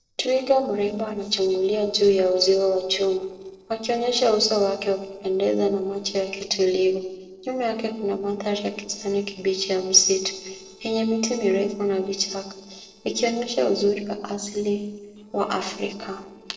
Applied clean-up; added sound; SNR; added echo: neural separator model SepFormer DNS4.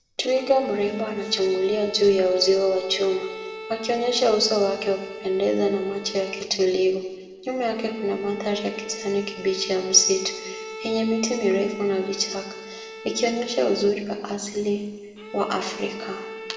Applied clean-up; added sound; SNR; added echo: none; Bowed string instrument; 14 dB; reverberation time 1.4 s.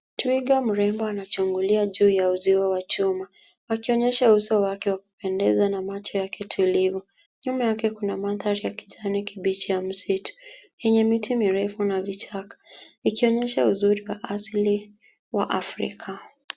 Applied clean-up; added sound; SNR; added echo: none; none; none; none.